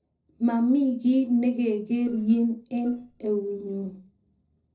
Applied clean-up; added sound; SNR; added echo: neural separator model SepFormer DNS4.